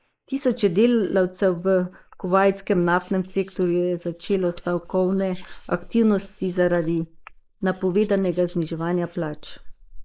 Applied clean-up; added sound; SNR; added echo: neural mask model Resemble Enhance denoiser.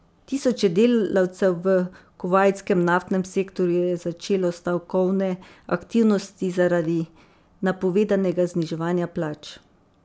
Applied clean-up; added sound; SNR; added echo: none; none; none; none.